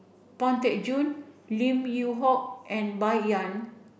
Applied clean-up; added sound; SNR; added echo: none; none; none; none.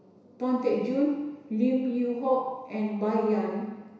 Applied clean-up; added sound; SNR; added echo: none; none; none; reverberation time 1.0 s.